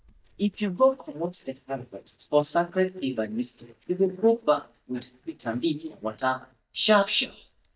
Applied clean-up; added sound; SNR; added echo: neural mask model DeepFilterNet 3.